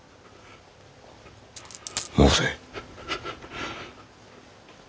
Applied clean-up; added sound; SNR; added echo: none; Coin (dropping); 8 dB; none.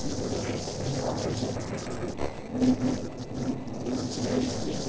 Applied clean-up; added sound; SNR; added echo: neural separator model SepFormer DNS4.